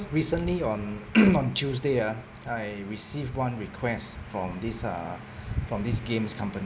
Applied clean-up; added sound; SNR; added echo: none; none; none; none.